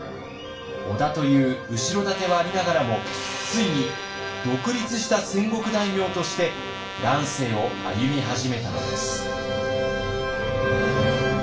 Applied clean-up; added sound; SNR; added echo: none; Trumpet; 11 dB; reverberation time 0.3 s.